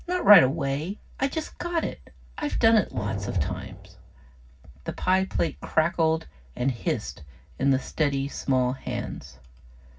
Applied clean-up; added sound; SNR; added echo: none; Drum; 8 dB; reverberation time 0.4 s.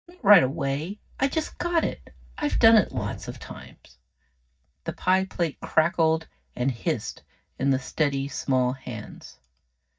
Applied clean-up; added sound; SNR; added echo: neural mask model DeepFilterNet 3.